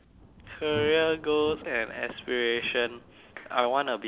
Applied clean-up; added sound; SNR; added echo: none; Thunder; 17 dB; none.